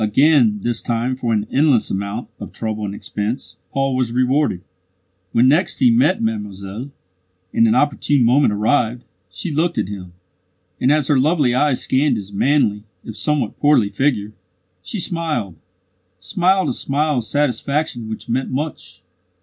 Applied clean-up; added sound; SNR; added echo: none; none; none; none.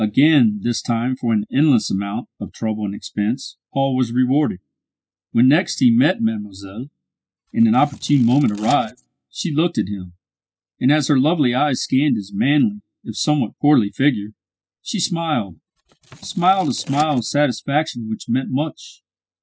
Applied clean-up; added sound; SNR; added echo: classical method spectral subtraction.